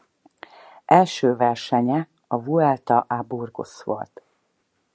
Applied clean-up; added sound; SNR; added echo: none; none; none; none.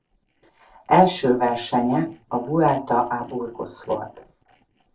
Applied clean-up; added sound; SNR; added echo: neural separator model SepFormer DNS4.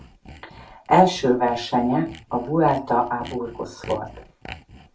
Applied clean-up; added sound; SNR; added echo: none; Sawing; 20 dB; reverberation time 0.3 s.